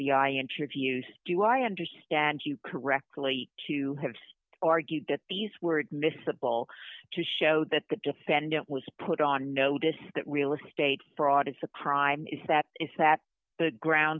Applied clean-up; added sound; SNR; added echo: none; none; none; none.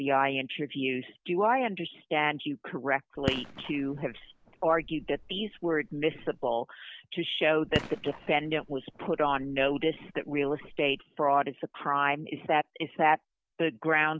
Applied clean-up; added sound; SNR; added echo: none; Fireworks; 13 dB; none.